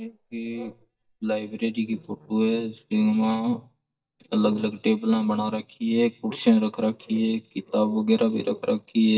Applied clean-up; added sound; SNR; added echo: neural mask model DeepFilterNet 3.